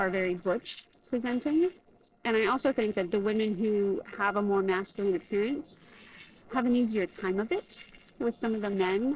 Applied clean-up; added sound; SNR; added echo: neural separator model SepFormer DNS4.